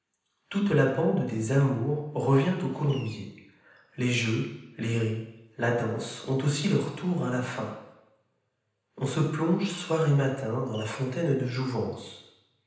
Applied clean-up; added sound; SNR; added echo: none; Fireworks; 19 dB; reverberation time 0.9 s.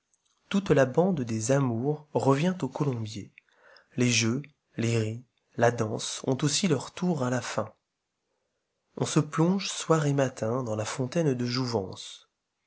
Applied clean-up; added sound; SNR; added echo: none; none; none; none.